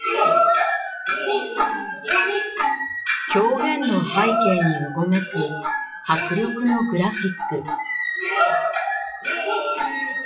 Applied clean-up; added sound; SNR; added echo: classical method WPE with log-MMSE.